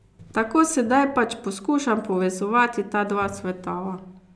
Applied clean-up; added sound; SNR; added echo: none; none; none; none.